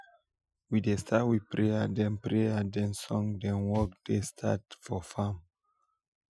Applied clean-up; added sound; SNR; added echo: classical method Wiener filter.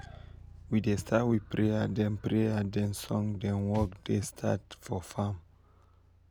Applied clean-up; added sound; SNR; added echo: none; Thump, thud + Bass guitar; 18 dB; none.